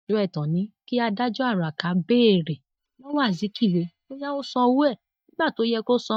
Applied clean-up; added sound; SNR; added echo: neural mask model DeepFilterNet 3.